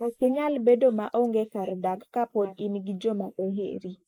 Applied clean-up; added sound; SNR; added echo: neural mask model Resemble Enhance denoiser.